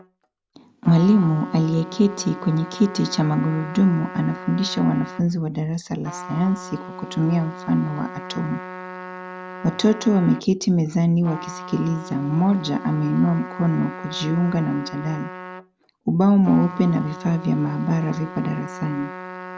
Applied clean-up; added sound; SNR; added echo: none; Trumpet; 14 dB; none.